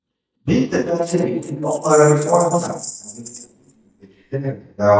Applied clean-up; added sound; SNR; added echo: neural mask model DeepFilterNet 3.